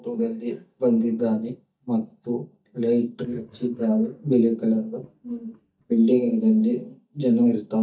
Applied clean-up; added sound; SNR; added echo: neural mask model DeepFilterNet 3.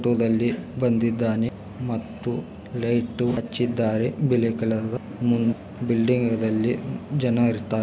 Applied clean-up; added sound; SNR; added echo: none; none; none; none.